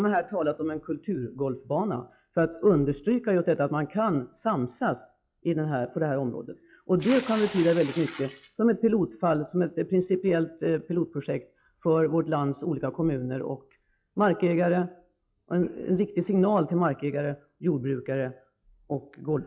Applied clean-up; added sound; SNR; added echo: classical method log-MMSE.